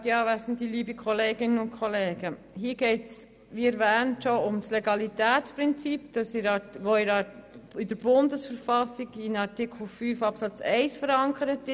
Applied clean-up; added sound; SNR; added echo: none; none; none; none.